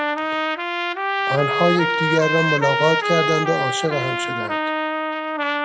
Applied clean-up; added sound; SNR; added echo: none; Trumpet; -1 dB; none.